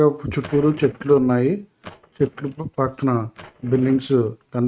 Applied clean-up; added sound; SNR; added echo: neural mask model RNNoise.